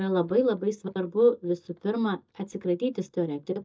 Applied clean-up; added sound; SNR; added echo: neural mask model DeepFilterNet 3.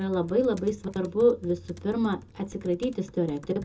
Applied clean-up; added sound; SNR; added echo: none; Computer keyboard; 20 dB; reverberation time 0.2 s.